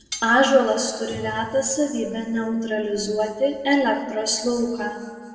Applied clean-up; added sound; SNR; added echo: none; Cutlery, silverware; 17 dB; reverberation time 1.7 s.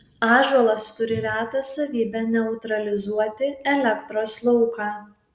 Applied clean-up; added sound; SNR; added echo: none; none; none; none.